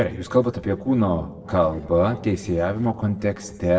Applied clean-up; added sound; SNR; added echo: neural separator model SepFormer DNS4.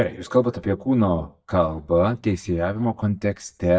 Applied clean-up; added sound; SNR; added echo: neural mask model DeepFilterNet 3.